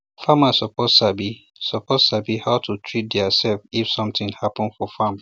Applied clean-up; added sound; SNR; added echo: none; none; none; none.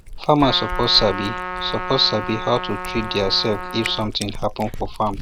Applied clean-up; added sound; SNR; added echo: none; Trumpet + Cat; 7 dB; none.